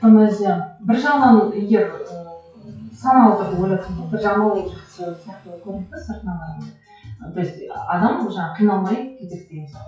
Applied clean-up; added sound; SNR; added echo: classical method WPE with log-MMSE.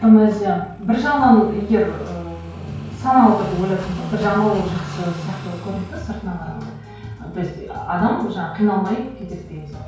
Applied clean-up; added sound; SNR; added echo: none; Car passing by / Idling; 15 dB; reverberation time 0.5 s.